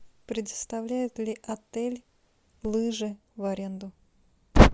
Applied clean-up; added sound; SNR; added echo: none; none; none; none.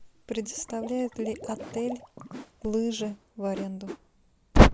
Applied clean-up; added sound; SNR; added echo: none; Water / Liquid + Whoosh, swoosh, swish; 17 dB; none.